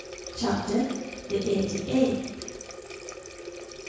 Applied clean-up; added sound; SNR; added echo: none; Water tap, faucet; 10 dB; reverberation time 1.1 s.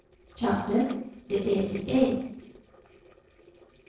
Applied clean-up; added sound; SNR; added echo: neural separator model SepFormer DNS4.